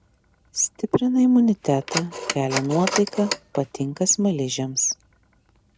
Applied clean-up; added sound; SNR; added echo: none; Telephone; 11 dB; none.